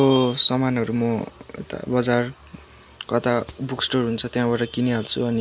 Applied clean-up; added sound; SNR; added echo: none; Rattle (instrument); 19 dB; none.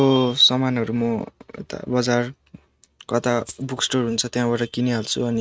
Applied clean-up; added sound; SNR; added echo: neural mask model RNNoise.